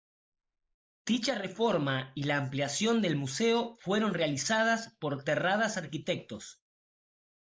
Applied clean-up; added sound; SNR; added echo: neural mask model Resemble Enhance denoiser.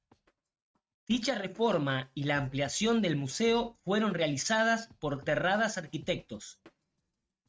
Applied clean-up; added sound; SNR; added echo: neural mask model RNNoise.